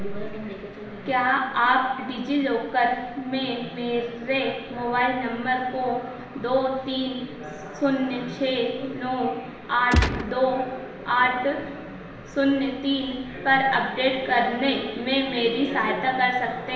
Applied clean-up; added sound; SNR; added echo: none; Gunshot, gunfire; -1 dB; reverberation time 1.0 s.